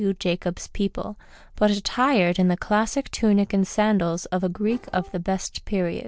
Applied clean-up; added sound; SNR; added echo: neural separator model SepFormer DNS4.